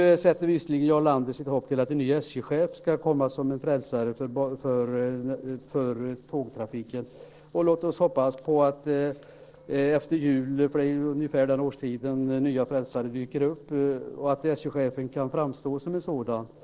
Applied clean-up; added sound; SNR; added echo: neural separator model SepFormer DNS4.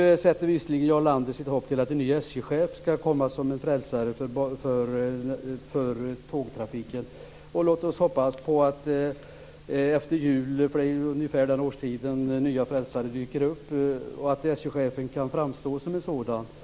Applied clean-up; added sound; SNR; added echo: none; none; none; none.